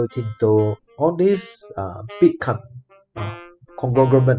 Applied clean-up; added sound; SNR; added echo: classical method spectral subtraction.